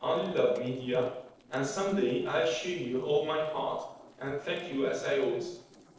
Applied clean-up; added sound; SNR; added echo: neural separator model SepFormer DNS4.